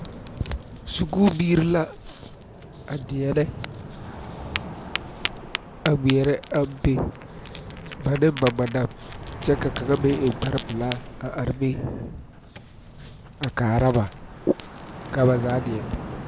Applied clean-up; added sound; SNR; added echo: none; Ocean; 9 dB; none.